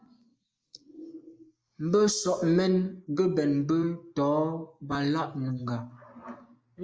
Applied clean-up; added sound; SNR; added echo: neural mask model Resemble Enhance denoiser.